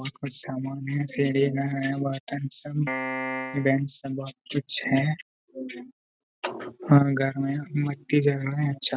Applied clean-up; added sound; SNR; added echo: none; Piano; 5 dB; none.